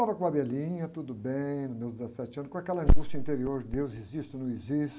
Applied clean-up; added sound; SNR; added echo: none; none; none; none.